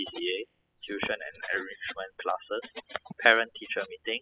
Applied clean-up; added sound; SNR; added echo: classical method spectral subtraction.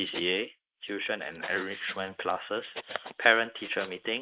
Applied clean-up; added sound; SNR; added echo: neural mask model Resemble Enhance denoiser.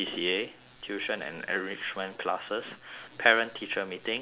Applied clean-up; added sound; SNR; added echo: none; none; none; none.